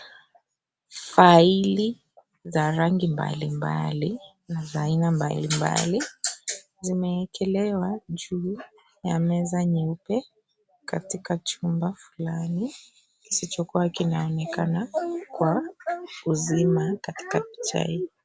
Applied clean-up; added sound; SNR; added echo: none; none; none; none.